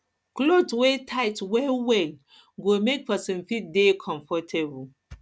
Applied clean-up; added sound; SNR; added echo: none; none; none; none.